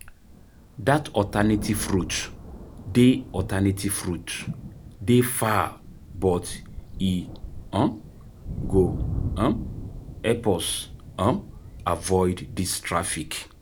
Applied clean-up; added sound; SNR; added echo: none; Thunder; 10 dB; none.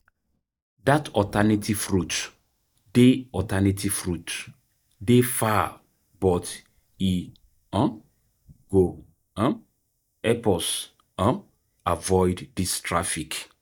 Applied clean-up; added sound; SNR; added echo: neural mask model DeepFilterNet 3.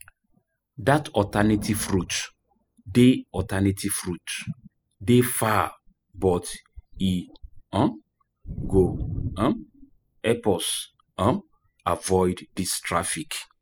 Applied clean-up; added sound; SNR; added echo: classical method spectral subtraction.